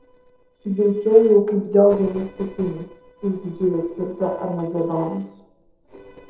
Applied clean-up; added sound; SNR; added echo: neural separator model SepFormer DNS4.